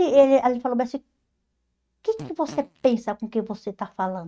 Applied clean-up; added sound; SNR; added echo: neural mask model RNNoise.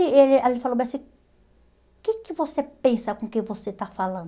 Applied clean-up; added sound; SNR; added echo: none; none; none; none.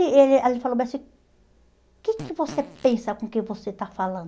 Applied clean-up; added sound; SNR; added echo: none; Fart; 18 dB; none.